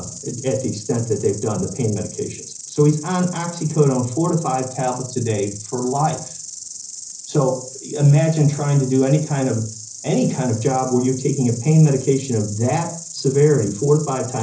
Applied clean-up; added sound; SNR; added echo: none; Insect; 14 dB; reverberation time 0.5 s.